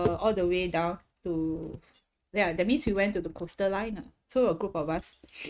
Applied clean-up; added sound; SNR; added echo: neural mask model RNNoise.